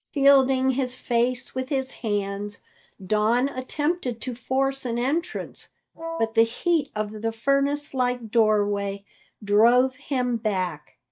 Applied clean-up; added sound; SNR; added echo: neural mask model DeepFilterNet 3.